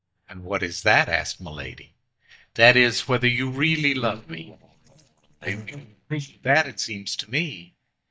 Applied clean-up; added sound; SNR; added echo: neural mask model DeepFilterNet 3.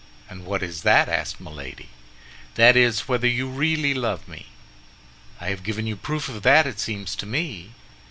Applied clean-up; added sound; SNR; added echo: none; none; none; none.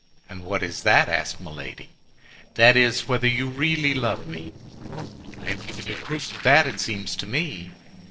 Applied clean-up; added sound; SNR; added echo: neural separator model SepFormer DNS4.